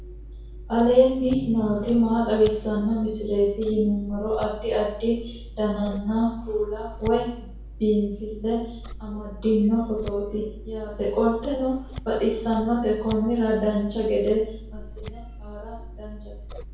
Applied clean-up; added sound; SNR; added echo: none; Scissors; 13 dB; reverberation time 0.6 s.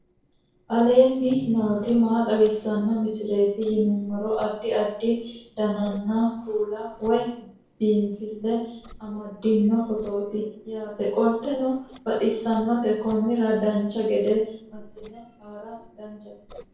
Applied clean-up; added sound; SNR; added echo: neural separator model SepFormer DNS4.